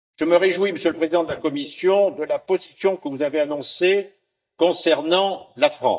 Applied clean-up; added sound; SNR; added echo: neural mask model DeepFilterNet 3.